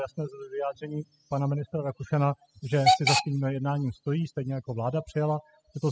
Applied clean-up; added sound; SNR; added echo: classical method spectral subtraction.